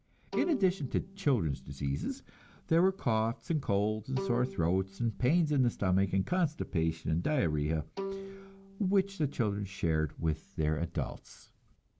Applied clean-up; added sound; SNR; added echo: none; Bowed string instrument; 15 dB; none.